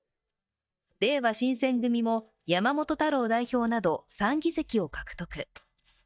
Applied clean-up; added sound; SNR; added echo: neural mask model DeepFilterNet 3.